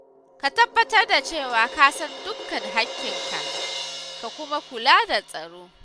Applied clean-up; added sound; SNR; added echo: none; Crash cymbal; 12 dB; none.